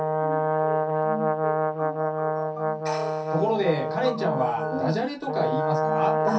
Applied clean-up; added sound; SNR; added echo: none; Brass instrument; -3 dB; reverberation time 0.3 s.